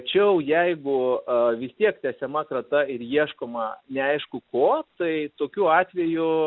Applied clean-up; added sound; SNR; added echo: none; none; none; none.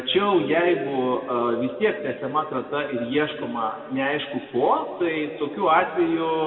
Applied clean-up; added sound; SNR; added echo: none; none; none; reverberation time 2.2 s.